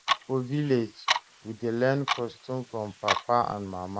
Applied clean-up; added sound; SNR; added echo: neural mask model Resemble Enhance denoiser.